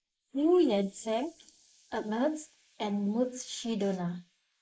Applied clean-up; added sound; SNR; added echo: neural mask model Resemble Enhance denoiser.